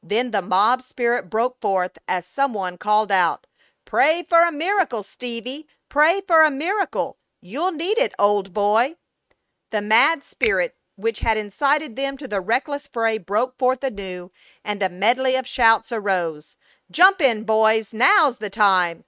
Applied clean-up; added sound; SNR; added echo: neural mask model RNNoise.